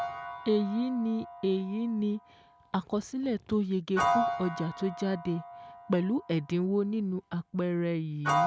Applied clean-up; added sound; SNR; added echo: none; Piano; 5 dB; none.